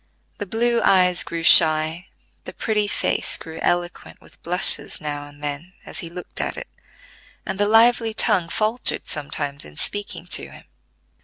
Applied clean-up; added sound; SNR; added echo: none; none; none; none.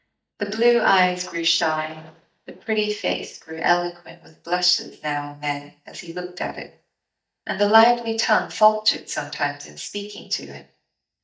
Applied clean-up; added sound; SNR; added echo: neural mask model DeepFilterNet 3.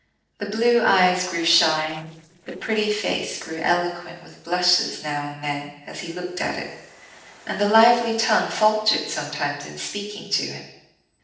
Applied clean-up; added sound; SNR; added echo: neural separator model SepFormer DNS4.